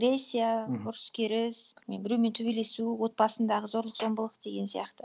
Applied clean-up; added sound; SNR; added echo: none; none; none; none.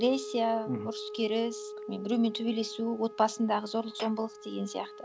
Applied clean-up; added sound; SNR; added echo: none; Wind instrument, woodwind instrument; 12 dB; none.